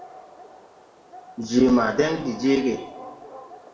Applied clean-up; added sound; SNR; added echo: none; Dog; 17 dB; reverberation time 0.7 s.